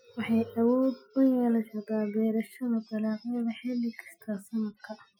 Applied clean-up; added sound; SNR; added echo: classical method Wiener filter.